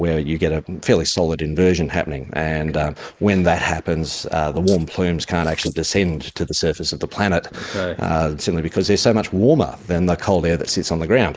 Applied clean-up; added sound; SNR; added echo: neural mask model Resemble Enhance denoiser.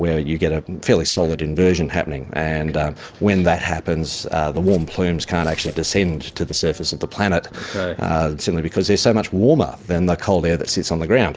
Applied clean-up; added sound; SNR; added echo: neural separator model SepFormer DNS4.